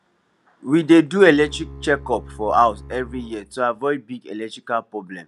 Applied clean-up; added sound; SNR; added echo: none; Bowed string instrument; 18 dB; none.